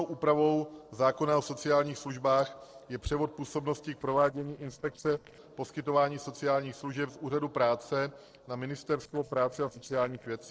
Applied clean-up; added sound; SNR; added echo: neural separator model SepFormer DNS4.